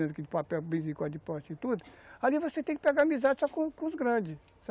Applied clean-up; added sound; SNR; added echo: none; none; none; none.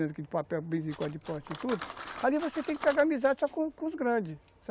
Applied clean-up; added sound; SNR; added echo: none; Cutlery, silverware; 14 dB; none.